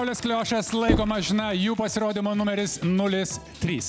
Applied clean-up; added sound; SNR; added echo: none; Knock; 7 dB; none.